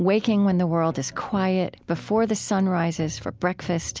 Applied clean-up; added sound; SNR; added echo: none; none; none; none.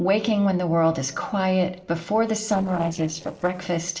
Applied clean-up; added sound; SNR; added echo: neural separator model SepFormer DNS4.